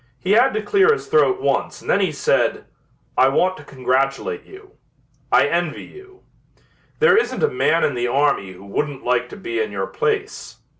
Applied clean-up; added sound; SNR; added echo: none; none; none; none.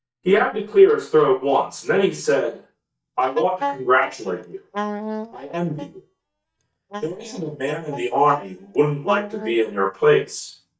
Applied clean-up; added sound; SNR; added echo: neural mask model DeepFilterNet 3.